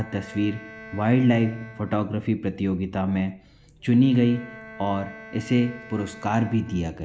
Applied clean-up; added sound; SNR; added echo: none; Bowed string instrument; 20 dB; none.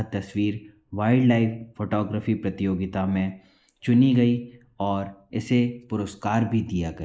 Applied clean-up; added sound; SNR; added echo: neural mask model Resemble Enhance denoiser.